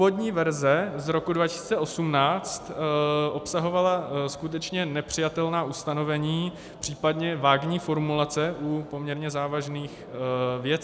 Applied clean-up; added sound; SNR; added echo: none; none; none; none.